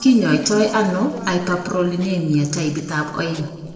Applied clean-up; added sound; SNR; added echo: neural separator model SepFormer DNS4.